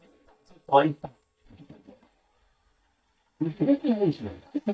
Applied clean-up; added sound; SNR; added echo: neural mask model DeepFilterNet 3.